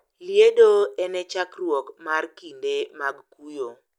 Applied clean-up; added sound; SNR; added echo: none; none; none; none.